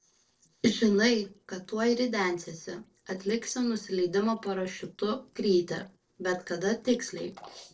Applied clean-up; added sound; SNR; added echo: neural separator model SepFormer DNS4.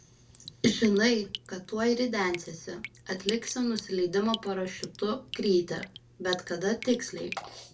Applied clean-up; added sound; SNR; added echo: none; Drip; 15 dB; reverberation time 0.2 s.